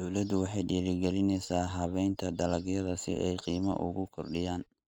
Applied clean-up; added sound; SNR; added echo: neural mask model Resemble Enhance denoiser.